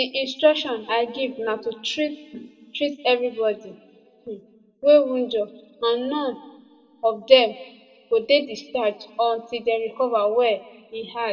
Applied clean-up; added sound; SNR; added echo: none; Bird; 16 dB; reverberation time 0.8 s.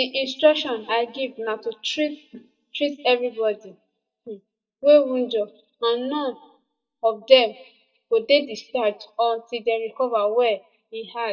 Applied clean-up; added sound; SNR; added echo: neural mask model DeepFilterNet 3.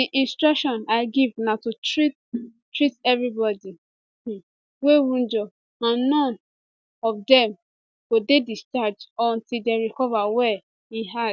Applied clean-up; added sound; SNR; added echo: none; none; none; none.